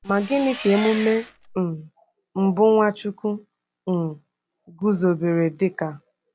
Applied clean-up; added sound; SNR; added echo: none; Engine; 12 dB; none.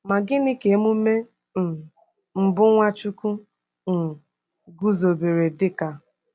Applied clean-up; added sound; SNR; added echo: none; none; none; none.